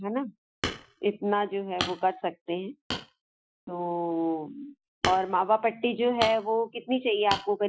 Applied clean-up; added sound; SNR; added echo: classical method Wiener filter.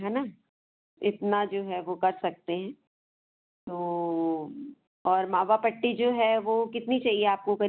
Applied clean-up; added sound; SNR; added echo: none; none; none; none.